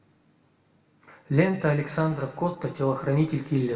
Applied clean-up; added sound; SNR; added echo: none; none; none; reverberation time 1.7 s.